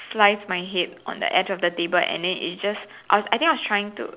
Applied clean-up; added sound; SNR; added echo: none; none; none; none.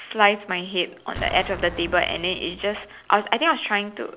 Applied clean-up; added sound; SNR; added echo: none; Explosion; 14 dB; none.